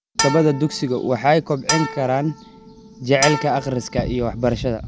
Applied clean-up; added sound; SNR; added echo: none; Bowed string instrument; 8 dB; none.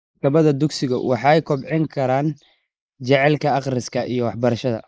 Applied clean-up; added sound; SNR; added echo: neural mask model Resemble Enhance denoiser.